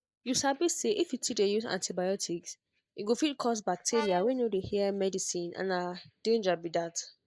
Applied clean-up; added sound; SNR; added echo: neural mask model DeepFilterNet 3.